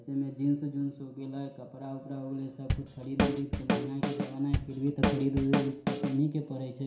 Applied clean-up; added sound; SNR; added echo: none; Drum / Drum kit; -2 dB; reverberation time 0.7 s.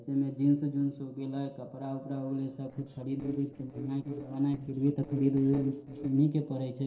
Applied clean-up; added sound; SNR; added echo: neural separator model SepFormer DNS4.